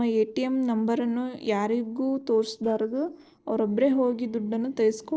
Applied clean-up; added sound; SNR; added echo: neural separator model SepFormer DNS4.